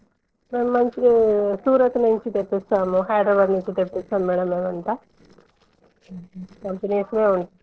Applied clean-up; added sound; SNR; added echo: neural separator model SepFormer DNS4.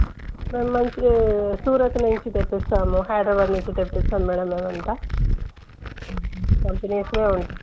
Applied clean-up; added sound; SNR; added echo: none; Glass; 2 dB; none.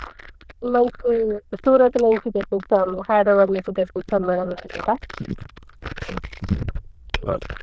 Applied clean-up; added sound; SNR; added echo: neural diffusion model UNIVERSE++.